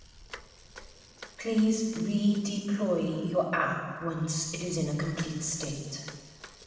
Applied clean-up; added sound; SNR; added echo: none; Bicycle; 20 dB; reverberation time 1.5 s.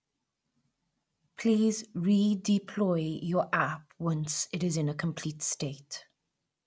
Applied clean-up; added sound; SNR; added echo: none; none; none; none.